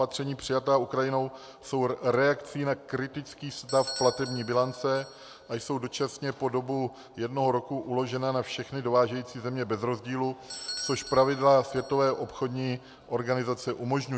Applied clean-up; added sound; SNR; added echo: none; Bell / Doorbell; 18 dB; none.